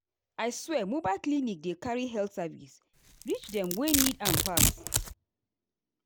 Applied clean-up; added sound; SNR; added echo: none; Domestic sounds, home sounds; 1 dB; none.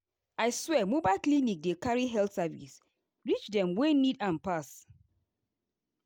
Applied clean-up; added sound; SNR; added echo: none; none; none; none.